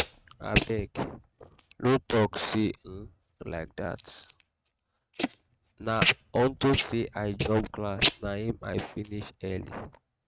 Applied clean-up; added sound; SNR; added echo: neural mask model RNNoise.